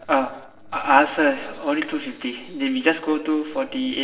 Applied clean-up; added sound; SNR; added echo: neural separator model SepFormer DNS4.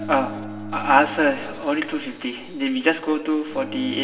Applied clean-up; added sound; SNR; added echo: none; Bowed string instrument; 14 dB; reverberation time 1.7 s.